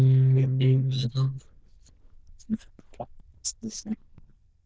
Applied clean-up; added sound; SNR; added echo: neural diffusion model UNIVERSE++.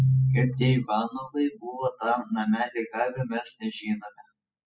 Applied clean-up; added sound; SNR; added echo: classical method spectral subtraction.